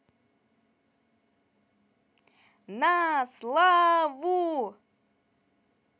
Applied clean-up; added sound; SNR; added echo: none; none; none; none.